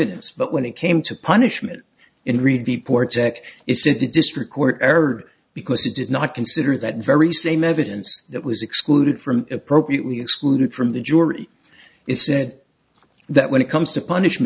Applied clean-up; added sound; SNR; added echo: none; none; none; none.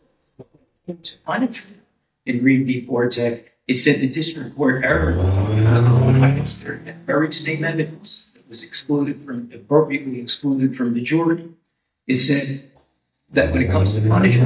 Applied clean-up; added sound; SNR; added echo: neural mask model DeepFilterNet 3.